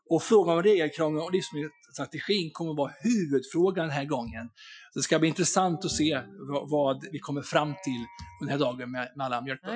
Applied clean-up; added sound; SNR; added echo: classical method Wiener filter.